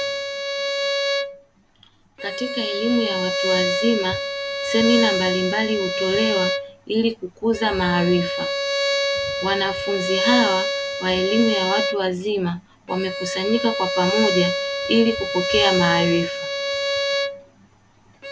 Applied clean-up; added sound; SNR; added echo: none; Bowed string instrument; 1 dB; none.